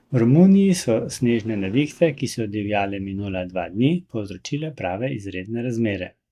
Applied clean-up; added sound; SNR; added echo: neural mask model DeepFilterNet 3.